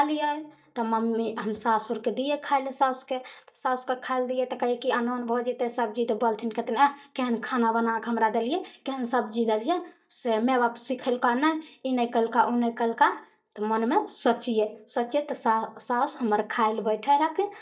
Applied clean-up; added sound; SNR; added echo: neural mask model DeepFilterNet 3.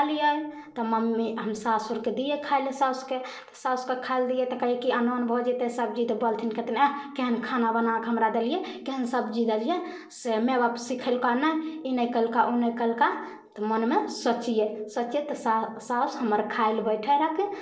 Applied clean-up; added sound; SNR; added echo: neural separator model SepFormer DNS4.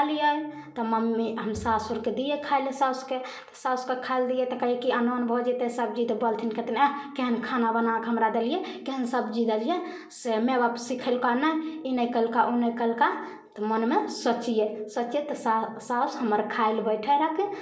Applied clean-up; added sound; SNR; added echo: none; Bowed string instrument; 19 dB; reverberation time 0.2 s.